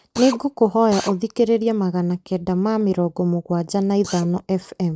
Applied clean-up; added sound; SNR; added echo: neural mask model Resemble Enhance denoiser.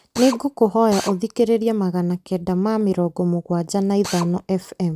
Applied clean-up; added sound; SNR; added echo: none; Drill; 14 dB; none.